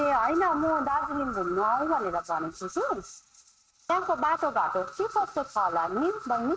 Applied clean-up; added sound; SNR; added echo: neural mask model RNNoise.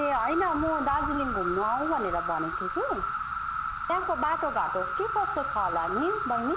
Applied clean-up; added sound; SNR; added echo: none; Insect; 1 dB; none.